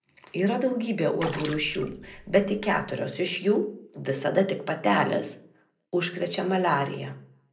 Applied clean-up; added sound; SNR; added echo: none; Water / Splash, splatter; 14 dB; reverberation time 0.4 s.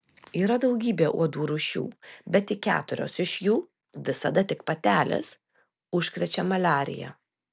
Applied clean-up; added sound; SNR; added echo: none; none; none; none.